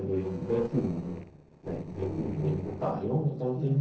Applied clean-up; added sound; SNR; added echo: neural separator model SepFormer DNS4.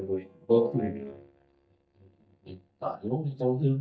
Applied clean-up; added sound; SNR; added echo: neural mask model DeepFilterNet 3.